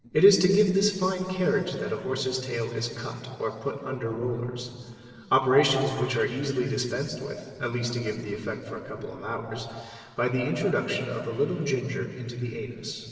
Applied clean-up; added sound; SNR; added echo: neural separator model SepFormer DNS4.